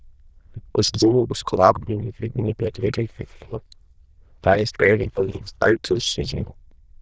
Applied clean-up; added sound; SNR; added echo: neural diffusion model UNIVERSE++.